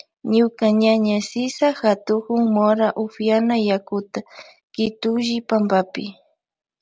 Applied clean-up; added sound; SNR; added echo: none; none; none; none.